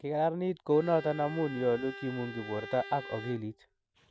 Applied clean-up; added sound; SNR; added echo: none; Bowed string instrument; 14 dB; none.